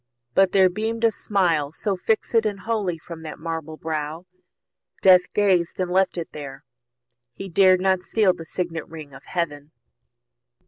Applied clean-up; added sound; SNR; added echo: none; none; none; none.